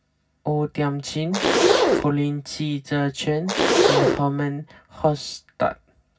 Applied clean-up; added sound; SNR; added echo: none; Zipper (clothing); -3 dB; reverberation time 0.4 s.